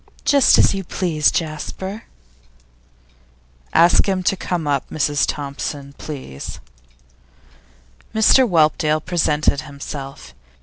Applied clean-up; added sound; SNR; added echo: none; none; none; none.